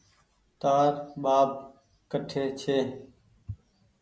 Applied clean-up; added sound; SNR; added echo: none; none; none; none.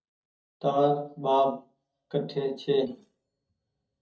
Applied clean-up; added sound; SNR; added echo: neural mask model DeepFilterNet 3.